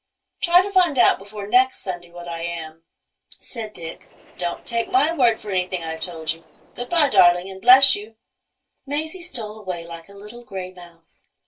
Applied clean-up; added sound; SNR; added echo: neural separator model SepFormer DNS4.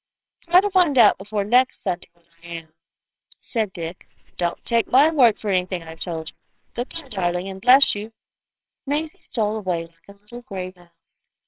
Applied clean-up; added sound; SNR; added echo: neural separator model SepFormer WHAMR!.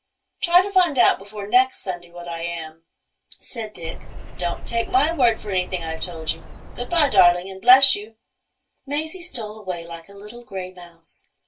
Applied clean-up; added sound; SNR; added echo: none; Bird vocalization, bird call, bird song; 7 dB; reverberation time 0.1 s.